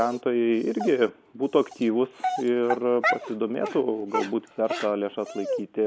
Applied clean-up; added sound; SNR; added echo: none; Dog; 8 dB; none.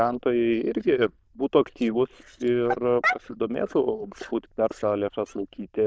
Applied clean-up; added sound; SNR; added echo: neural diffusion model UNIVERSE++.